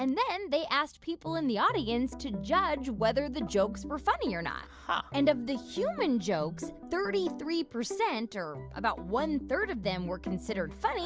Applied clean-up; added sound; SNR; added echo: none; none; none; none.